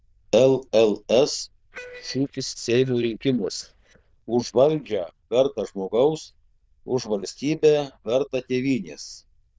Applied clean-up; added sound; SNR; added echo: neural diffusion model UNIVERSE++.